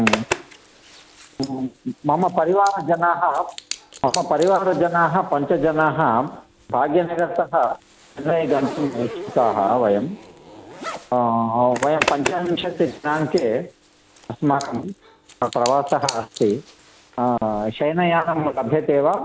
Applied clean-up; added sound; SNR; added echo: none; Zipper (clothing); 13 dB; none.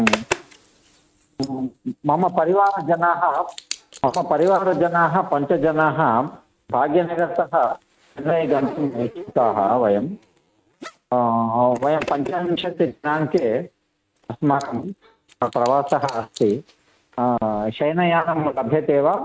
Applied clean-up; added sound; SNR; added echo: neural mask model RNNoise.